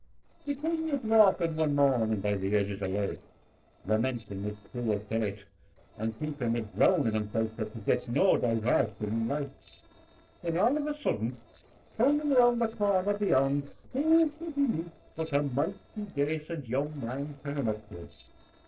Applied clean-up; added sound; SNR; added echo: neural separator model SepFormer DNS4.